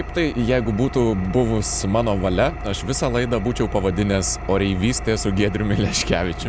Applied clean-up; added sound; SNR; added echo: none; Engine; 9 dB; none.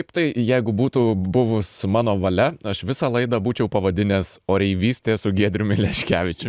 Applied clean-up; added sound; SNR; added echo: none; none; none; none.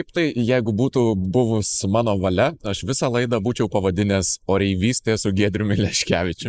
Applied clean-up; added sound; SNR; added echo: neural mask model Resemble Enhance denoiser.